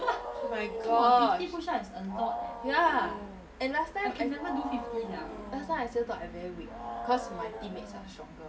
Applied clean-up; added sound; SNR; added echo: none; Wild animals; 9 dB; reverberation time 0.7 s.